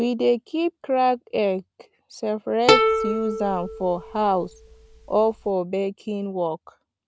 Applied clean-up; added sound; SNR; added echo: none; Plucked string instrument; 0 dB; none.